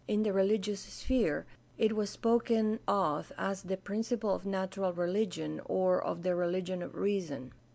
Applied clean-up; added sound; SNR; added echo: none; none; none; none.